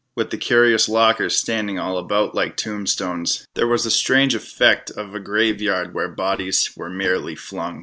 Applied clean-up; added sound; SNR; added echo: neural separator model SepFormer DNS4.